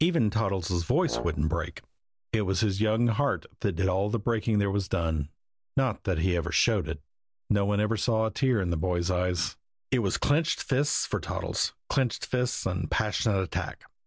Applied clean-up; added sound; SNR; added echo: none; Brass instrument; 12 dB; none.